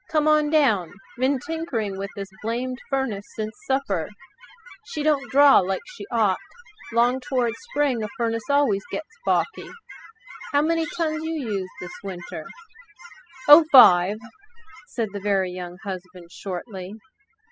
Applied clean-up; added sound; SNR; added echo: classical method spectral subtraction.